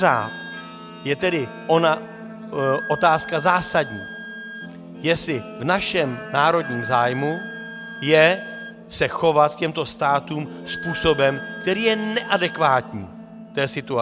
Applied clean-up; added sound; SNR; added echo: none; Wind instrument, woodwind instrument + Guitar; 13 dB; none.